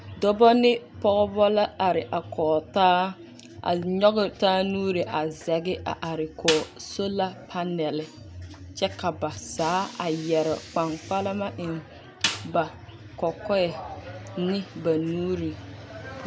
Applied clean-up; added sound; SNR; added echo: none; Snare drum; 9 dB; none.